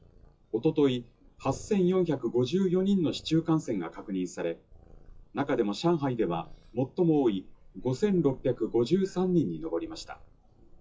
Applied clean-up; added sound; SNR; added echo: classical method WPE with log-MMSE.